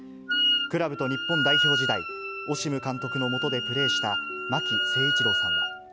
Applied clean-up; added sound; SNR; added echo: none; Wind instrument, woodwind instrument; -4 dB; none.